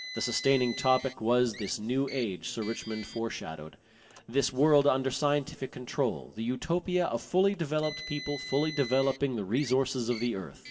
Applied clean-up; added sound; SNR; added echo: none; Car; 16 dB; reverberation time 1.9 s.